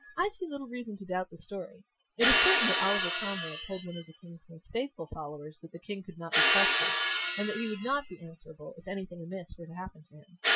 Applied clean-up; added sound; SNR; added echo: classical method Wiener filter.